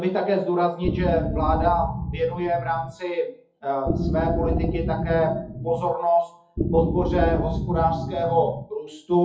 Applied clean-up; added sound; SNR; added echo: classical method WPE with log-MMSE.